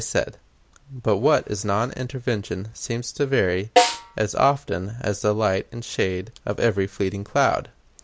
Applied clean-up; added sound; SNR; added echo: none; Snare drum; -1 dB; none.